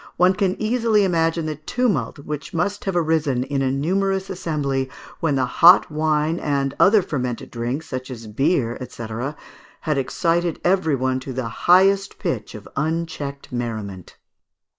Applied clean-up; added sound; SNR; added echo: neural mask model Resemble Enhance denoiser.